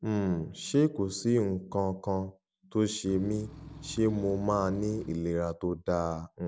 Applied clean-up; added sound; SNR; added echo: none; Engine / Truck / Car; 15 dB; none.